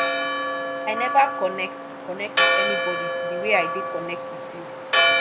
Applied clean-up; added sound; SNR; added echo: none; Church bell; -4 dB; none.